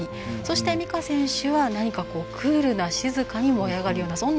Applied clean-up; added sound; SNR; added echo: none; Wind instrument, woodwind instrument; 14 dB; none.